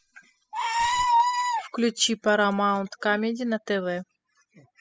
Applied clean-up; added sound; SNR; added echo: classical method spectral subtraction.